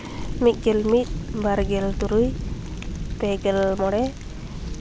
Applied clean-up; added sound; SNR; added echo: none; none; none; none.